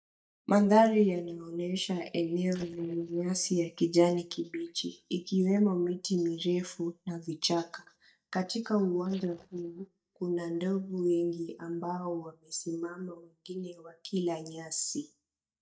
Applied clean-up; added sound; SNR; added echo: neural mask model DeepFilterNet 3.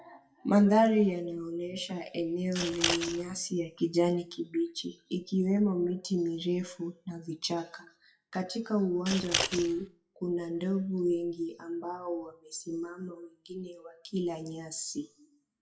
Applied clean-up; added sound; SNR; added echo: classical method WPE with log-MMSE.